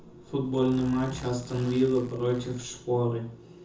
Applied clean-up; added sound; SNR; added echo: none; Zipper (clothing); 19 dB; reverberation time 0.5 s.